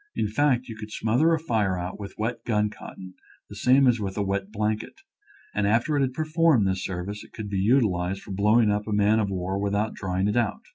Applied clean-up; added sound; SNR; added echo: none; none; none; none.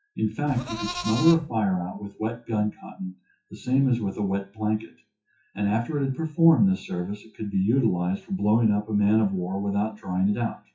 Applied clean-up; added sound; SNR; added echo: classical method WPE with log-MMSE.